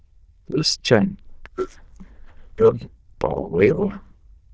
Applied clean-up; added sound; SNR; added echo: neural diffusion model UNIVERSE++.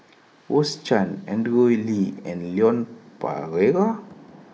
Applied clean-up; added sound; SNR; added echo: neural mask model Resemble Enhance denoiser.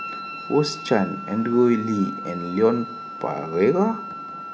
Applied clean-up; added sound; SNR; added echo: none; Wind instrument, woodwind instrument; 12 dB; none.